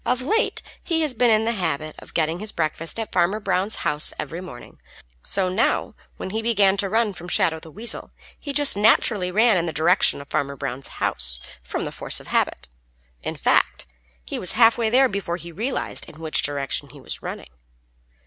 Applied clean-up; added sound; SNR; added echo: none; none; none; none.